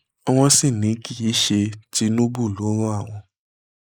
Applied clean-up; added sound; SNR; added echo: neural mask model Resemble Enhance denoiser.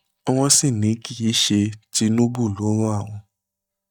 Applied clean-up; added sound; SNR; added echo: neural mask model DeepFilterNet 3.